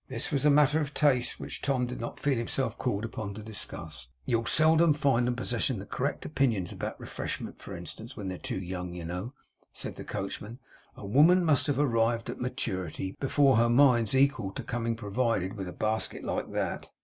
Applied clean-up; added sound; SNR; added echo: none; none; none; none.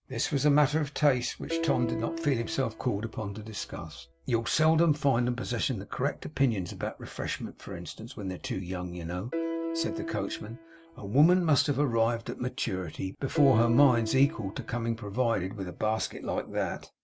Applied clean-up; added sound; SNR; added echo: none; Piano; 9 dB; none.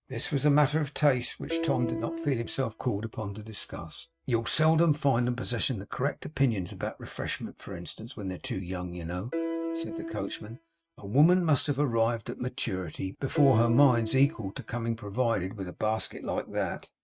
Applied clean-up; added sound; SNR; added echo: neural mask model RNNoise.